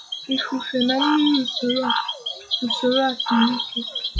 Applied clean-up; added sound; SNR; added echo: classical method log-MMSE.